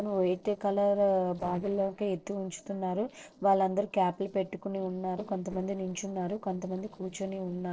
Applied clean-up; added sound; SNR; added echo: neural separator model SepFormer DNS4.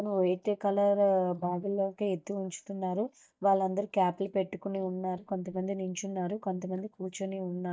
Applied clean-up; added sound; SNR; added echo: neural mask model DeepFilterNet 3.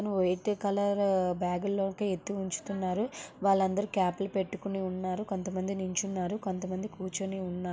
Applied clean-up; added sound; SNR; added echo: none; none; none; none.